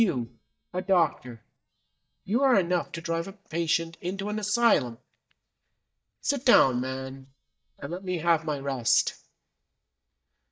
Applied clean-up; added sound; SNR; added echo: neural mask model DeepFilterNet 3.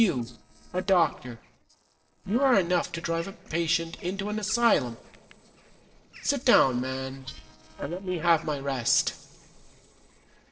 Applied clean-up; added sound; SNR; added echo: neural separator model SepFormer DNS4.